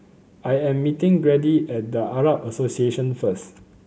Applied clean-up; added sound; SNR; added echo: none; none; none; none.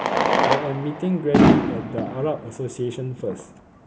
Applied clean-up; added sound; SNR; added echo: none; Fireworks; -4 dB; none.